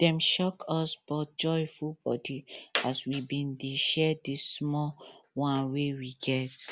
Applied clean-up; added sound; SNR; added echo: none; none; none; none.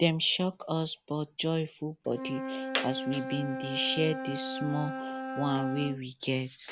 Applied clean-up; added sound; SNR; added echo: none; Wind instrument, woodwind instrument; 7 dB; none.